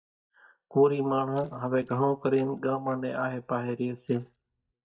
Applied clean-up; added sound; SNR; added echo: neural mask model DeepFilterNet 3.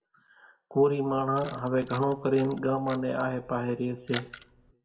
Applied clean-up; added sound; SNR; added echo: none; Camera; 18 dB; reverberation time 0.6 s.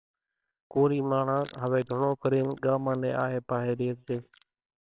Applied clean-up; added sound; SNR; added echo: neural separator model SepFormer WHAMR!.